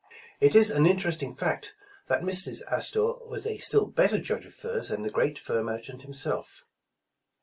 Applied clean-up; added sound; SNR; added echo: none; none; none; none.